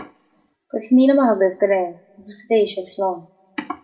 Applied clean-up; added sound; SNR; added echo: none; none; none; reverberation time 0.4 s.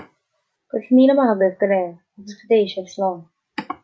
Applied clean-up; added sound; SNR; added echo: none; none; none; none.